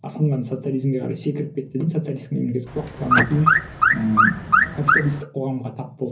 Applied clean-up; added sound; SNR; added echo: none; Alarm / Car; -5 dB; reverberation time 0.5 s.